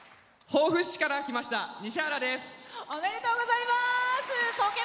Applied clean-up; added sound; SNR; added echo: none; none; none; none.